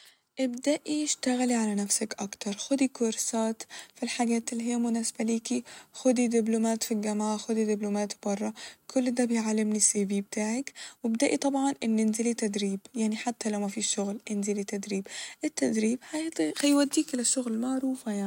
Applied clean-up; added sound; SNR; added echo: none; none; none; none.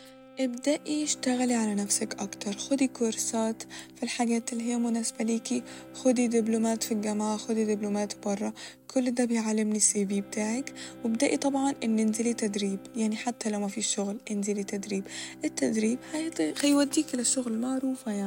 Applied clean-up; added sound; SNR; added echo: none; Bowed string instrument + Wind instrument, woodwind instrument; 19 dB; none.